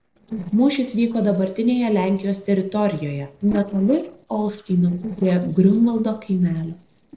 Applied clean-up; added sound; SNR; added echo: neural separator model SepFormer DNS4.